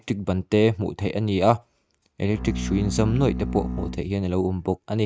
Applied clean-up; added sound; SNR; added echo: neural mask model RNNoise.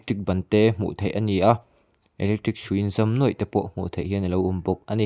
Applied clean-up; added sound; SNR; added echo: none; none; none; none.